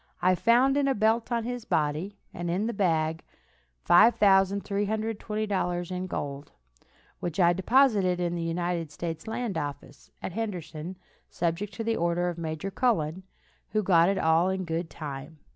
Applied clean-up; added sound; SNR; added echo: none; none; none; none.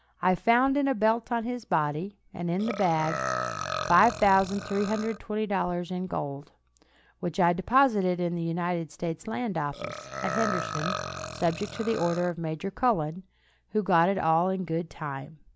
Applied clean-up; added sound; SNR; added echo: none; Burping, eructation; 7 dB; none.